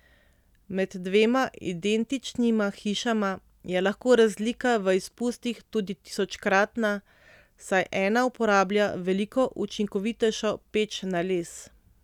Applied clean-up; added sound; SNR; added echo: none; none; none; none.